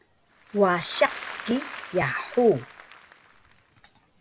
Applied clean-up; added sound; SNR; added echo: none; Applause / Crowd; 14 dB; none.